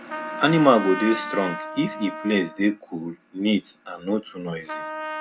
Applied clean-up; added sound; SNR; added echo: none; Trumpet; 10 dB; none.